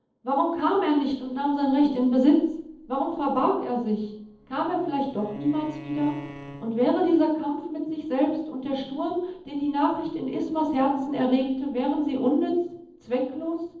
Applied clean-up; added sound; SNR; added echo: neural separator model SepFormer DNS4.